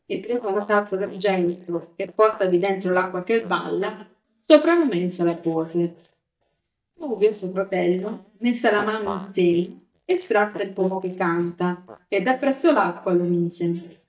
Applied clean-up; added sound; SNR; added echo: neural mask model DeepFilterNet 3.